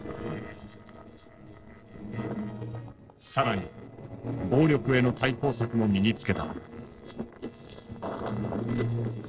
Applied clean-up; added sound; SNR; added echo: neural separator model SepFormer DNS4.